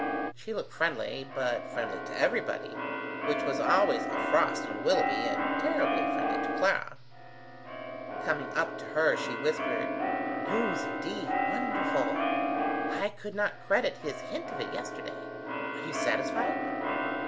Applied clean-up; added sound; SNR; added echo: none; Keyboard (musical); 0 dB; none.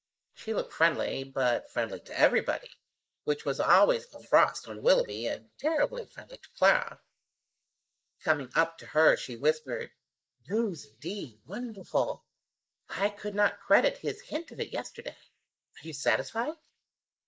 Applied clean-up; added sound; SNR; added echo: neural mask model Resemble Enhance denoiser.